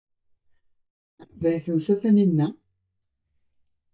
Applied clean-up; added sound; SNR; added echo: neural mask model DeepFilterNet 3.